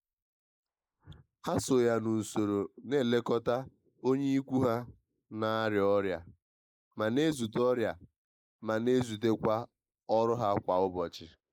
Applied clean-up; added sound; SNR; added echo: neural mask model Resemble Enhance denoiser.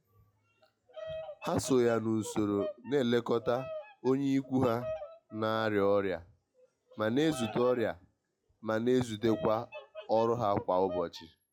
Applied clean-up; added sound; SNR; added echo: classical method log-MMSE.